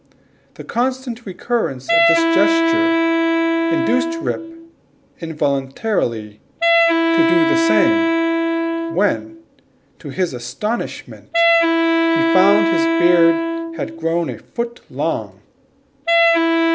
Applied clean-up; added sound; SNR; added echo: none; Wind instrument, woodwind instrument; -3 dB; none.